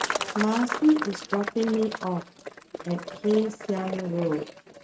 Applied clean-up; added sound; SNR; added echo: neural mask model RNNoise.